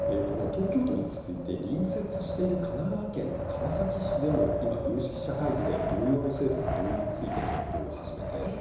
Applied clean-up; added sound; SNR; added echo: none; Wind; 1 dB; reverberation time 1.0 s.